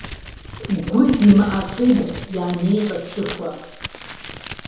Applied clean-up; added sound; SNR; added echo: none; Crumpling, crinkling; 12 dB; reverberation time 2.1 s.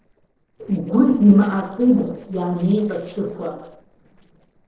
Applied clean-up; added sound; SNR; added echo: neural separator model SepFormer DNS4.